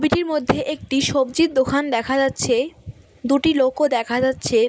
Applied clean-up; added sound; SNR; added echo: neural mask model Resemble Enhance denoiser.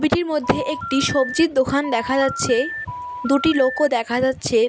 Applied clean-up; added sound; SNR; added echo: none; Telephone; 10 dB; none.